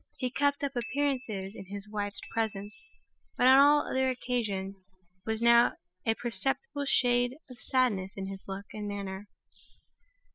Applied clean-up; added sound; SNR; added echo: classical method spectral subtraction.